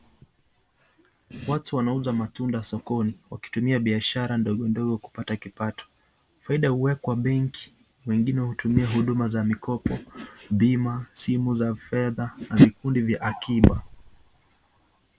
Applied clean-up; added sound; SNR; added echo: none; none; none; none.